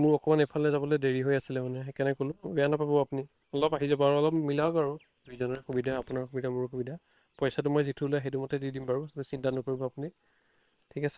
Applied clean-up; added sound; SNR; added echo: neural separator model SepFormer WHAM!.